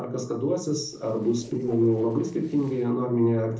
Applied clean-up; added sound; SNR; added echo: neural separator model SepFormer DNS4.